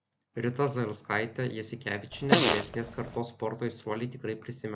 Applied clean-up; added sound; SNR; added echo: none; Fart; -5 dB; none.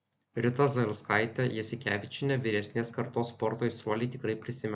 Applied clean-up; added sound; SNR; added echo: none; none; none; none.